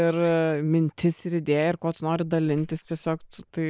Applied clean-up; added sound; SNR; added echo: neural mask model Resemble Enhance denoiser.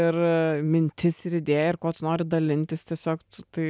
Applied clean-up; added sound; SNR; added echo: none; none; none; none.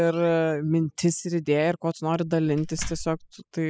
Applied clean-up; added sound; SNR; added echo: classical method spectral subtraction.